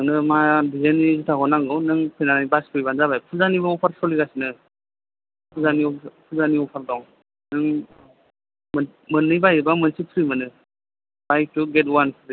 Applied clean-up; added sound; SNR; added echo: none; none; none; none.